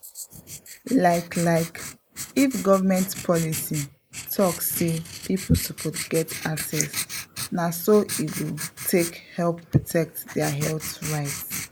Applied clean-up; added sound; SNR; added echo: neural mask model Resemble Enhance denoiser.